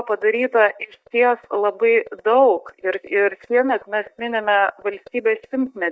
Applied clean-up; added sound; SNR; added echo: neural mask model DeepFilterNet 3.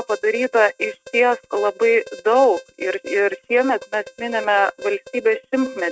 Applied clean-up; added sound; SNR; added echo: neural mask model RNNoise.